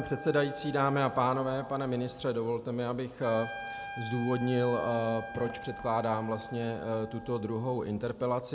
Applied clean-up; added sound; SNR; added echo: none; Trumpet; 13 dB; none.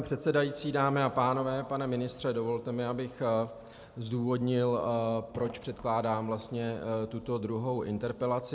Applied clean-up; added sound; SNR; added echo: none; none; none; none.